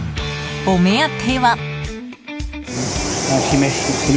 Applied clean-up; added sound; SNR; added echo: none; none; none; none.